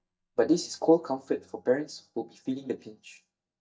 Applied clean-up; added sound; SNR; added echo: neural mask model DeepFilterNet 3.